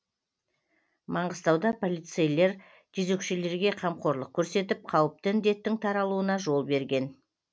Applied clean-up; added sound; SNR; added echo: none; none; none; none.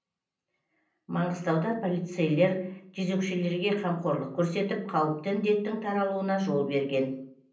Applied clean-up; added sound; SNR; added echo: none; none; none; reverberation time 0.6 s.